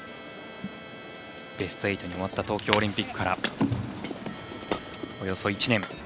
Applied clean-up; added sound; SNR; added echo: none; Keyboard (musical); 15 dB; none.